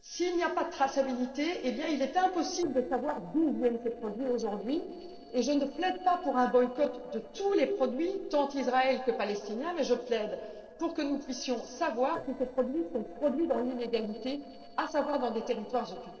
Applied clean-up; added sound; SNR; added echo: neural separator model SepFormer DNS4.